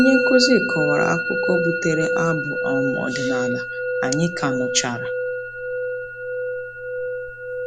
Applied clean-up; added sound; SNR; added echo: none; Musical instrument; 0 dB; none.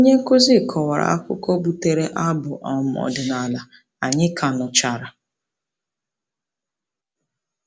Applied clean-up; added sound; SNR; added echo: none; none; none; none.